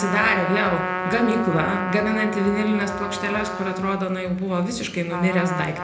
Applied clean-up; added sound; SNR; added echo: none; Trumpet; 6 dB; reverberation time 0.8 s.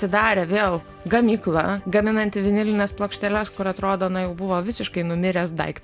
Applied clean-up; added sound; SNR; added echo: none; none; none; none.